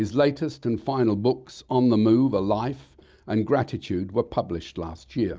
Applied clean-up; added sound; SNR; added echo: none; none; none; none.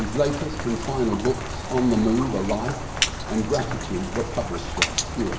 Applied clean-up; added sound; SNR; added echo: none; Rain; 4 dB; reverberation time 1.0 s.